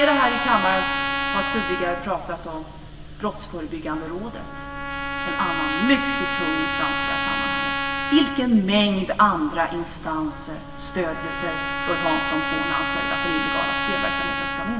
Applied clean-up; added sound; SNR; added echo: none; Trumpet; 2 dB; reverberation time 3.0 s.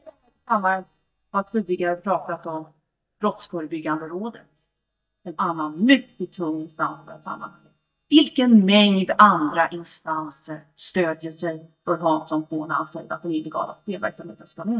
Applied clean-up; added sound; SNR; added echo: neural mask model DeepFilterNet 3.